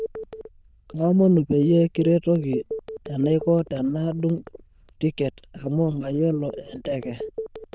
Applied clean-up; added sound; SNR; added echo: neural diffusion model UNIVERSE++.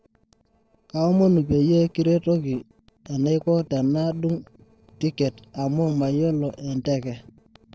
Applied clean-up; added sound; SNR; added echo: neural separator model SepFormer DNS4.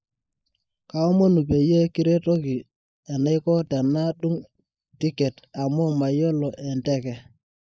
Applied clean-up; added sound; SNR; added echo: neural mask model Resemble Enhance denoiser.